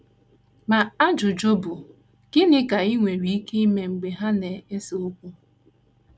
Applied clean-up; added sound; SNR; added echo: none; none; none; none.